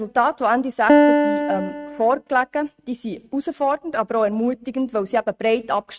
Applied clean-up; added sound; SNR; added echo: neural mask model RNNoise.